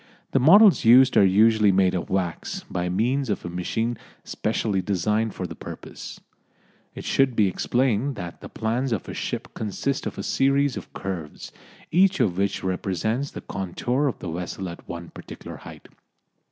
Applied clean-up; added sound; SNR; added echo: none; none; none; none.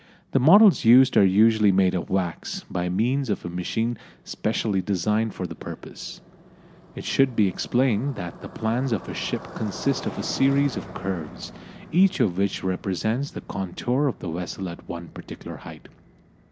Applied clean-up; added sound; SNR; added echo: none; Motorcycle; 19 dB; none.